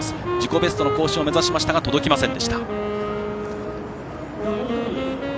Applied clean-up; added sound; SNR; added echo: none; Wind instrument, woodwind instrument; 3 dB; none.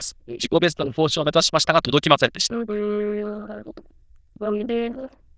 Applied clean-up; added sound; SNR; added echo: neural diffusion model UNIVERSE++.